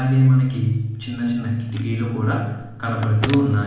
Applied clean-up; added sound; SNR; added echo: none; Telephone; 17 dB; reverberation time 1.0 s.